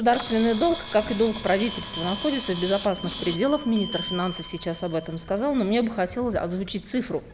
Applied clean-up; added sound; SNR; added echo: none; Camera + Bell; 12 dB; none.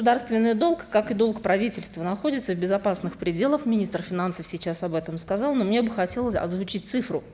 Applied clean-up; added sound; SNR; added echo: none; none; none; none.